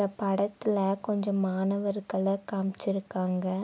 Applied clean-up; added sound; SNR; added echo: none; none; none; none.